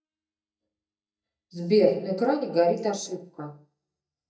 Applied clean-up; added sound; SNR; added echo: neural mask model DeepFilterNet 3.